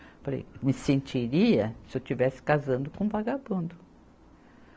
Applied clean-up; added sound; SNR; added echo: none; none; none; none.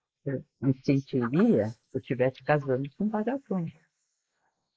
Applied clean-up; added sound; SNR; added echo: neural mask model Resemble Enhance denoiser.